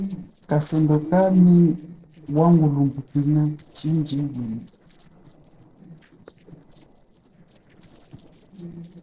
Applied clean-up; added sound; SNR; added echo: neural separator model SepFormer DNS4.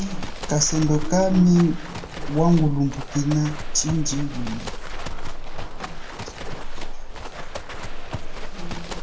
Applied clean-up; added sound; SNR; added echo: none; Livestock, farm animals, working animals; 3 dB; reverberation time 0.2 s.